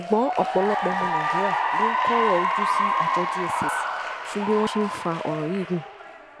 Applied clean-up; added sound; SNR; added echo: none; Applause / Cheering; -2 dB; none.